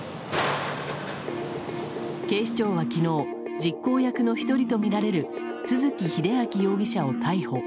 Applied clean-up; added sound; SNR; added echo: none; none; none; none.